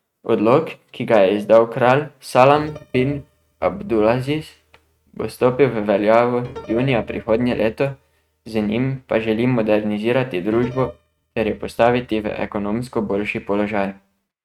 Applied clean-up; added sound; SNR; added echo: neural mask model RNNoise.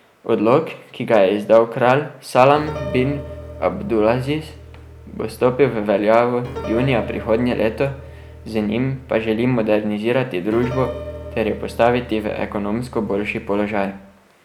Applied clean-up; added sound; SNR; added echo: none; Piano; 14 dB; none.